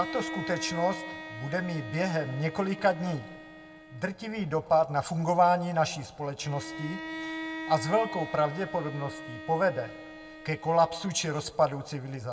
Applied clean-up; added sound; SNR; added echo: none; Bowed string instrument; 12 dB; reverberation time 1.0 s.